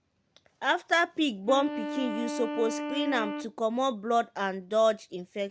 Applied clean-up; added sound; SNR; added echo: none; Wind instrument, woodwind instrument; 7 dB; none.